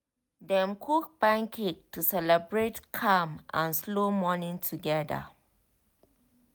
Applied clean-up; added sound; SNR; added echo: none; none; none; none.